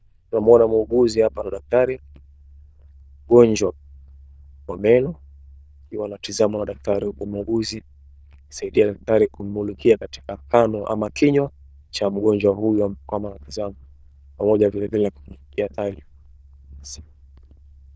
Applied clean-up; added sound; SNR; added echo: neural diffusion model UNIVERSE++.